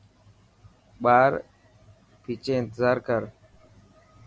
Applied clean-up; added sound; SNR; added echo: none; none; none; none.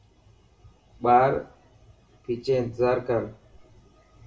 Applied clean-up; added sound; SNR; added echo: none; none; none; reverberation time 0.4 s.